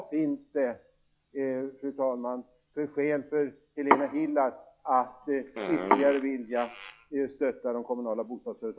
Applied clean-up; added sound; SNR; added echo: classical method log-MMSE.